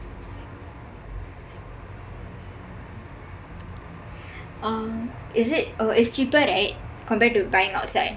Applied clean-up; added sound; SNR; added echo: none; none; none; none.